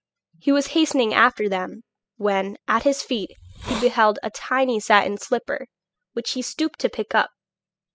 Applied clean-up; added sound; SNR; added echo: classical method spectral subtraction.